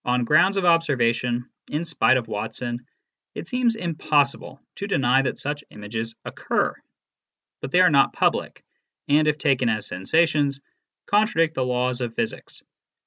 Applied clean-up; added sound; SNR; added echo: none; none; none; none.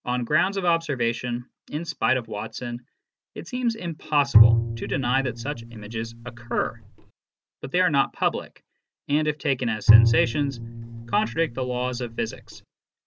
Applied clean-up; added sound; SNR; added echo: none; Bowed string instrument; -4 dB; none.